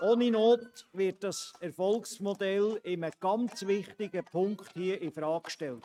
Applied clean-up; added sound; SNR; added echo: neural mask model RNNoise.